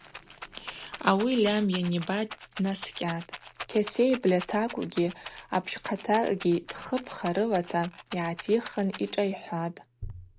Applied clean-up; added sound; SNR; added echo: none; Rattle; 16 dB; none.